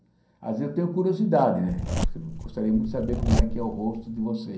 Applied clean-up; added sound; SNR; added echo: none; Zipper (clothing); 1 dB; reverberation time 0.6 s.